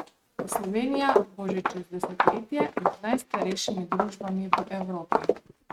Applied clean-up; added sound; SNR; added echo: neural mask model RNNoise.